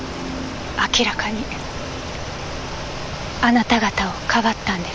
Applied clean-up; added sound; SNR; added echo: none; Rain; 18 dB; none.